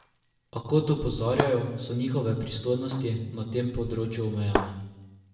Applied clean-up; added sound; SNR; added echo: none; Shatter; 8 dB; reverberation time 1.0 s.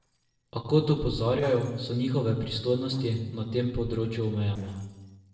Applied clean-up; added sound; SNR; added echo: neural separator model SepFormer DNS4.